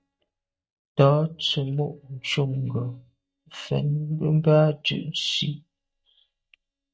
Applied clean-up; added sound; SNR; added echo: neural mask model DeepFilterNet 3.